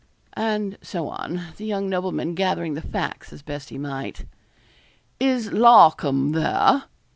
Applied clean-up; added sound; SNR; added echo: none; none; none; none.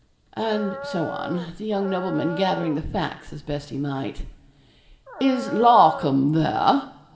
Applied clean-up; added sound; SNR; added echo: none; Dog; 11 dB; reverberation time 2.0 s.